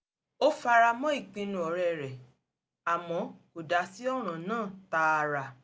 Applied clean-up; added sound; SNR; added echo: none; none; none; none.